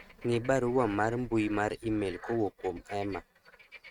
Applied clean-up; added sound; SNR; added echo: neural mask model RNNoise.